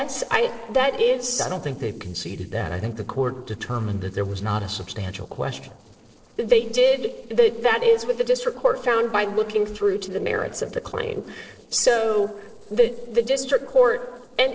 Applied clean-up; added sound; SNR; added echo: neural separator model SepFormer DNS4.